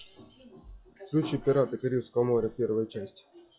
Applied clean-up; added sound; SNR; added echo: classical method WPE with log-MMSE.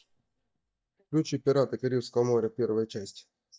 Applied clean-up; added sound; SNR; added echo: neural mask model DeepFilterNet 3.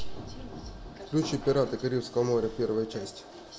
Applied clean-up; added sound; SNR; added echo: none; Fireworks; 20 dB; reverberation time 0.3 s.